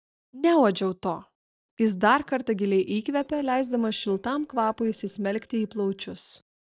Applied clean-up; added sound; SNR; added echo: neural separator model SepFormer DNS4.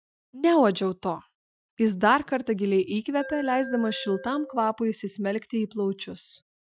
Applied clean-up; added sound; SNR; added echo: classical method Wiener filter.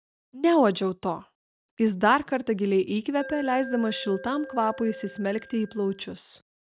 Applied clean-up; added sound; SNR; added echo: none; Alarm; 15 dB; none.